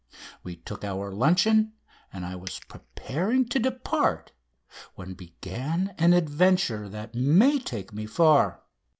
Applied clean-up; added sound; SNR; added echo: none; Coin (dropping); 18 dB; none.